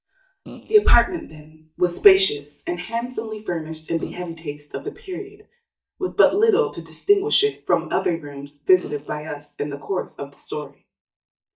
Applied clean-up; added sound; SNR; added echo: neural mask model DeepFilterNet 3.